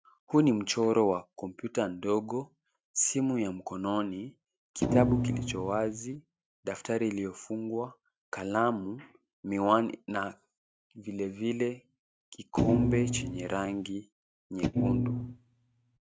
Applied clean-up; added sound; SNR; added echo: neural mask model RNNoise.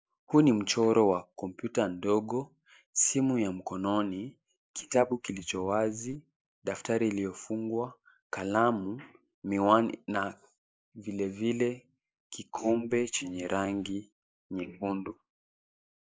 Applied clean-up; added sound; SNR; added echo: neural mask model Resemble Enhance denoiser.